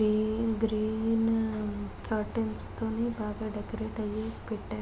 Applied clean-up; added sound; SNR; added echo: none; none; none; none.